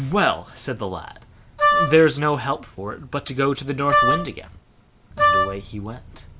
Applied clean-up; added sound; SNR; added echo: none; Wind instrument, woodwind instrument; -4 dB; none.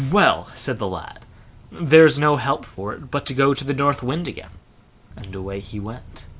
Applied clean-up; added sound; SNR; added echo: none; none; none; none.